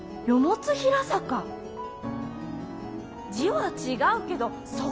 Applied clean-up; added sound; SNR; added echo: none; none; none; none.